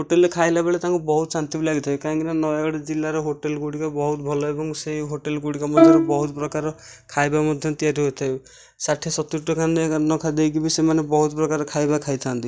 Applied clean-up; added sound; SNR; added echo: neural mask model DeepFilterNet 3.